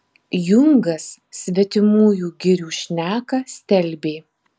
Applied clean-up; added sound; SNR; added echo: none; none; none; none.